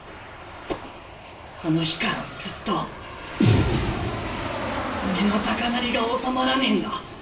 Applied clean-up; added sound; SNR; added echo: none; Aircraft; 8 dB; reverberation time 0.7 s.